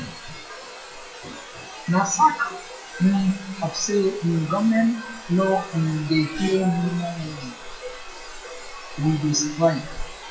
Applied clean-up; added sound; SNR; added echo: classical method WPE with log-MMSE.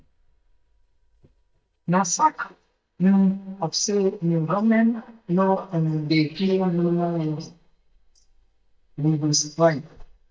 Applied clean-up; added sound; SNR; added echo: neural mask model DeepFilterNet 3.